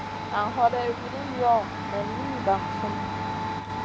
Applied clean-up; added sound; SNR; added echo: none; Domestic sounds, home sounds; 3 dB; none.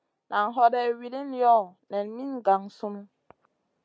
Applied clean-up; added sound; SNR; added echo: none; none; none; none.